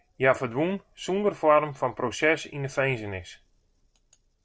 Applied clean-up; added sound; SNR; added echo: none; none; none; none.